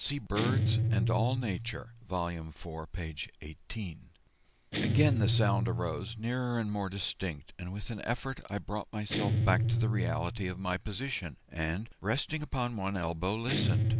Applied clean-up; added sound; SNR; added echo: none; Guitar; 0 dB; none.